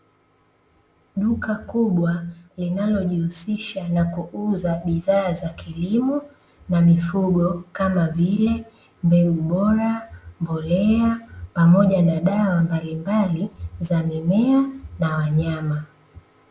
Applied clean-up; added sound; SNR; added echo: none; none; none; none.